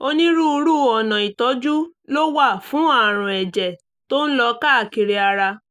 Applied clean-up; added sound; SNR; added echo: neural mask model Resemble Enhance denoiser.